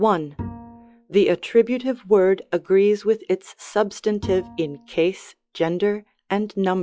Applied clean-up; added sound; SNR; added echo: classical method log-MMSE.